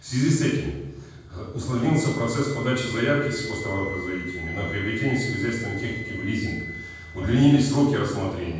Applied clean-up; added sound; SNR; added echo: none; Wind instrument, woodwind instrument; 13 dB; reverberation time 1.2 s.